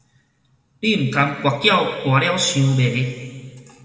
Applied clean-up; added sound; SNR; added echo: none; none; none; reverberation time 2.2 s.